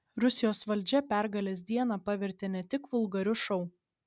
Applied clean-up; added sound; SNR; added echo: none; none; none; none.